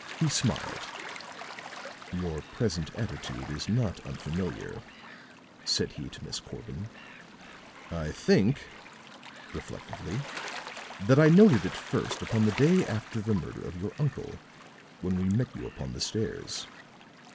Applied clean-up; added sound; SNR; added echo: none; Gull, seagull / Waves, surf; 14 dB; none.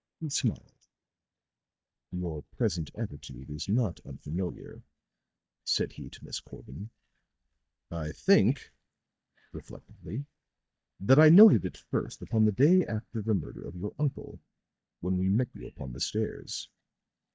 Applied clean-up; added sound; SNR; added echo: neural mask model DeepFilterNet 3.